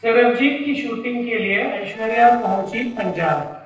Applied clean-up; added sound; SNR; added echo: neural separator model SepFormer DNS4.